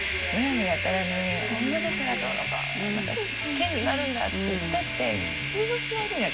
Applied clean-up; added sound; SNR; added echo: none; Train; 2 dB; none.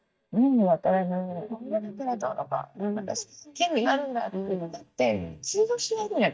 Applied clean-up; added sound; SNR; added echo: neural mask model DeepFilterNet 3.